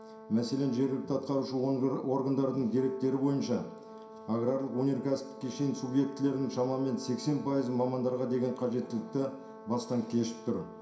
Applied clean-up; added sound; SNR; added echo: none; Brass instrument; 17 dB; reverberation time 0.5 s.